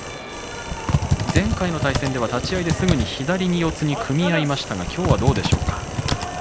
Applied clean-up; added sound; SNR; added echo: none; Typing; 1 dB; none.